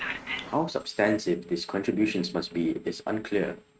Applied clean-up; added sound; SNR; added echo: neural mask model RNNoise.